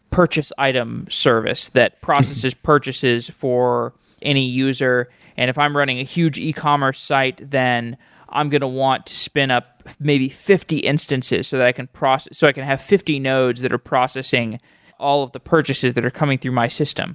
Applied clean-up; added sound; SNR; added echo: none; none; none; none.